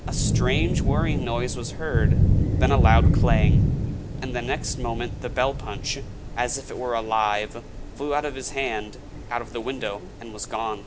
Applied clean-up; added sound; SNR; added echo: none; Thunder / Rain; -4 dB; none.